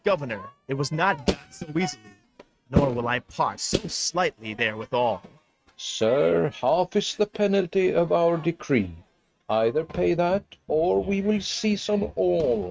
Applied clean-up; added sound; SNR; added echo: neural mask model RNNoise.